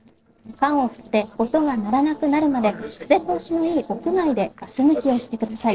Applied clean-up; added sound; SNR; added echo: neural separator model SepFormer DNS4.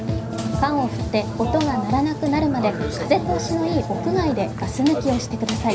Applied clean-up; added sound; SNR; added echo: none; Burping, eructation; 7 dB; reverberation time 0.4 s.